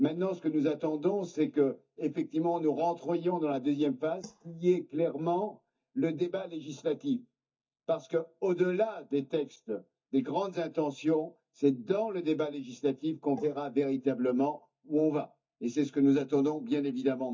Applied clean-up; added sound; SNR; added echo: neural mask model DeepFilterNet 3.